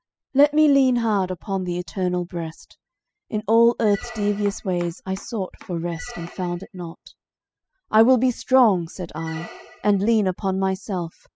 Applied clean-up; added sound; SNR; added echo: classical method spectral subtraction.